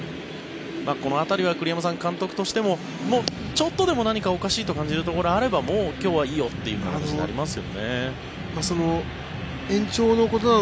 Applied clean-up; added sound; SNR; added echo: none; none; none; none.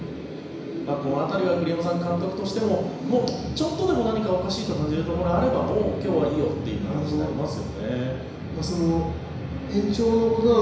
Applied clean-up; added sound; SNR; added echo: none; Bass guitar; 15 dB; reverberation time 1.0 s.